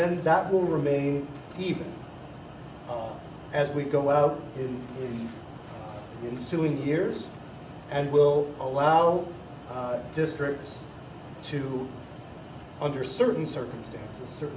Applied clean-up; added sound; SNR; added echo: none; none; none; none.